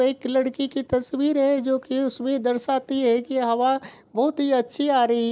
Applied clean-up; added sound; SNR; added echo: neural mask model Resemble Enhance denoiser.